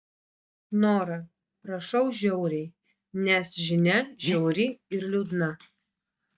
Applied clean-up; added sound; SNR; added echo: neural mask model DeepFilterNet 3.